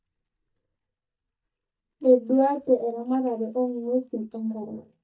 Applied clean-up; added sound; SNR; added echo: neural mask model DeepFilterNet 3.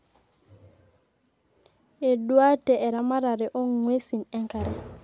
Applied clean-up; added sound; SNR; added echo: none; none; none; none.